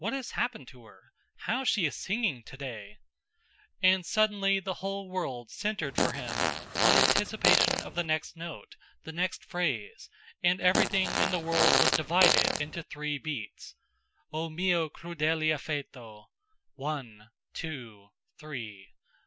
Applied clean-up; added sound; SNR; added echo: none; Fart; -5 dB; none.